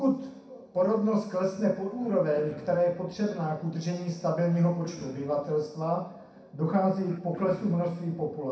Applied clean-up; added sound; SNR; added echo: none; Cough; 18 dB; reverberation time 0.6 s.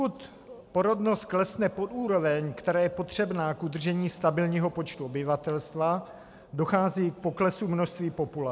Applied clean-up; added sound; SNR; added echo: none; none; none; none.